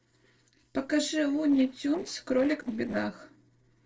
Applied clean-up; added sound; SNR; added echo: neural separator model SepFormer DNS4.